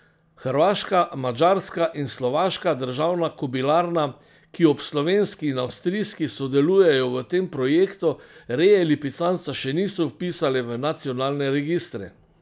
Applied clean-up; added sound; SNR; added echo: none; none; none; none.